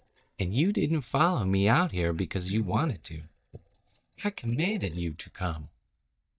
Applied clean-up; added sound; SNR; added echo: neural mask model DeepFilterNet 3.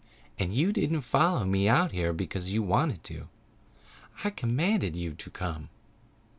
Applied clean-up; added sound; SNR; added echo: none; none; none; none.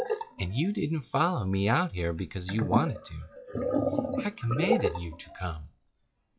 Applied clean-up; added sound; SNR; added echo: classical method log-MMSE.